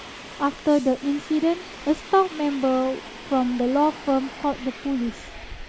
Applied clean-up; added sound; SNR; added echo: none; Subway, metro, underground; 15 dB; none.